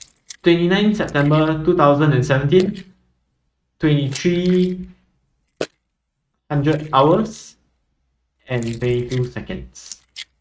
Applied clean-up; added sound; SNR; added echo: neural mask model RNNoise.